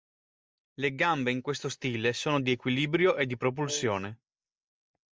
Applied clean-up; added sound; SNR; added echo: neural mask model DeepFilterNet 3.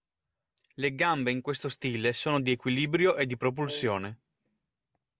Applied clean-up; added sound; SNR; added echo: none; Brass instrument; 17 dB; none.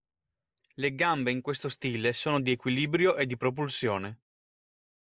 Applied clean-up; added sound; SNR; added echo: neural mask model Resemble Enhance denoiser.